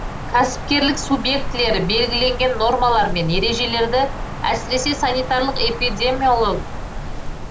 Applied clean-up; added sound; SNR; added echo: none; Wind; 6 dB; none.